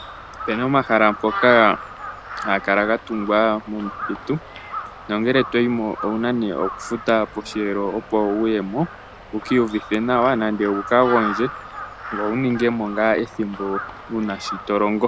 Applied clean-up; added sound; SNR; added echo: none; Crow; 11 dB; none.